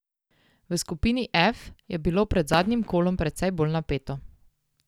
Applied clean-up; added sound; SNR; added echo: none; Fireworks; 16 dB; none.